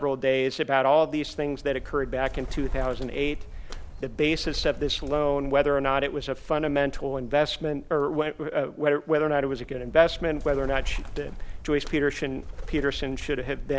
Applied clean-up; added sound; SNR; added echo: none; Bird; 9 dB; none.